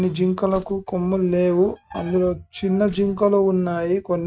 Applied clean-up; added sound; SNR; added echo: neural mask model RNNoise.